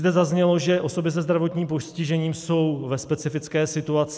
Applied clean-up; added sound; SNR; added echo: none; none; none; none.